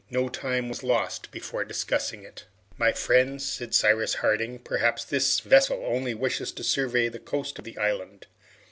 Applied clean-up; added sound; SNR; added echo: none; none; none; none.